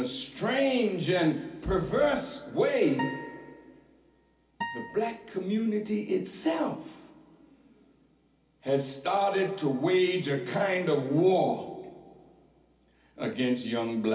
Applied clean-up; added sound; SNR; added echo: none; Acoustic guitar; 13 dB; reverberation time 0.4 s.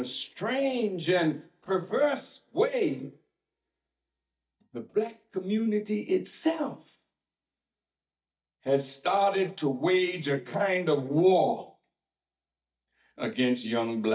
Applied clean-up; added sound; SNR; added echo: neural mask model DeepFilterNet 3.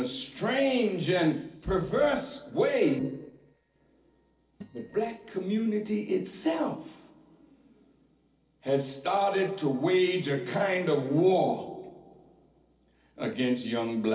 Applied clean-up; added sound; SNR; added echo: neural separator model SepFormer DNS4.